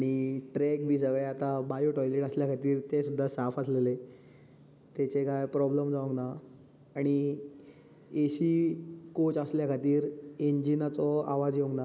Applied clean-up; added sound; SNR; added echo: none; none; none; none.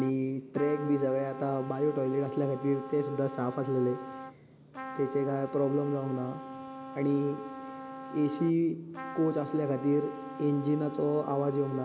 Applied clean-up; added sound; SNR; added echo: none; Trumpet; 12 dB; none.